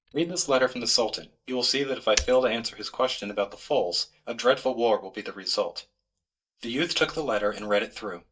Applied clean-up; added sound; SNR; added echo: neural mask model DeepFilterNet 3.